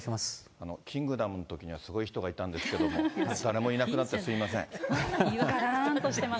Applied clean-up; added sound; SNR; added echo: none; none; none; none.